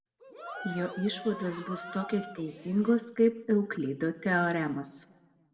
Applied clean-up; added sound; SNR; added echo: none; Cheering; 13 dB; reverberation time 0.7 s.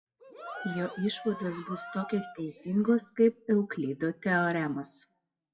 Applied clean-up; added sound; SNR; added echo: classical method WPE with log-MMSE.